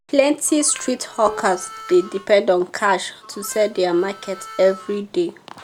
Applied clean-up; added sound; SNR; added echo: none; Harmonica + Dishes, pots, and pans; 17 dB; none.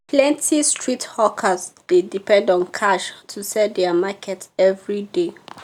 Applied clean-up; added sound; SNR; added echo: none; none; none; none.